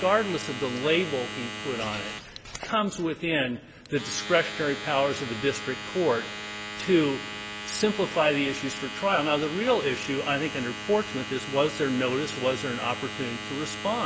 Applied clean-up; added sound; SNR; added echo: none; Domestic sounds, home sounds; 9 dB; none.